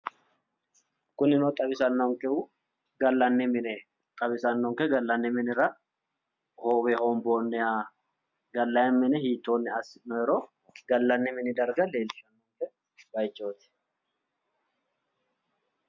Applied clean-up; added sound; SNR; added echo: none; none; none; none.